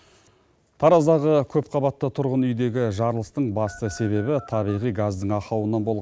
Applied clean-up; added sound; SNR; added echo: none; Telephone; 19 dB; none.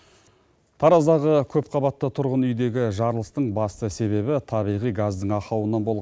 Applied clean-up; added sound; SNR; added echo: none; none; none; none.